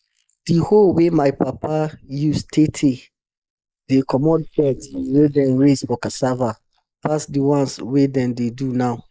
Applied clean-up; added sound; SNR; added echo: neural mask model Resemble Enhance denoiser.